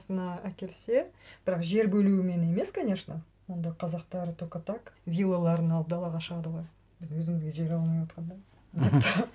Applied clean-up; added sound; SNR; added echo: none; none; none; none.